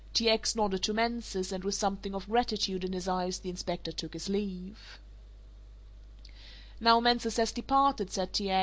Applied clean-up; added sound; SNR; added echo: none; none; none; none.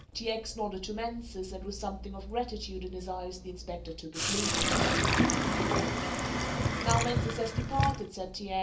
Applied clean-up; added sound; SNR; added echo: none; Sink (filling or washing); -4 dB; reverberation time 0.3 s.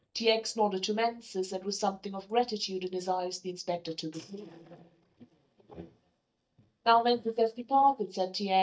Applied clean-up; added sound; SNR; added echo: neural mask model DeepFilterNet 3.